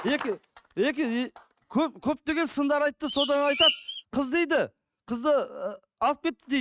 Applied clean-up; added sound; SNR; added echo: neural mask model RNNoise.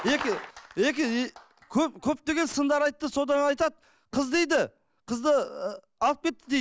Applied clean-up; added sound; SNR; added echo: none; none; none; none.